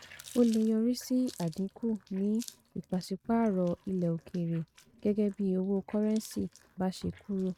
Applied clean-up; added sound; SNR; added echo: neural mask model RNNoise.